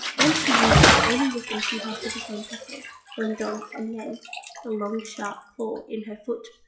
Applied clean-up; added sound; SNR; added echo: classical method WPE with log-MMSE.